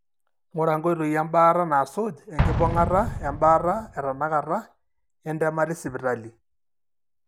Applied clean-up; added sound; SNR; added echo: none; Explosion; 9 dB; none.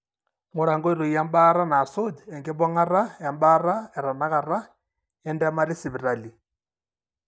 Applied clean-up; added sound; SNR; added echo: none; none; none; none.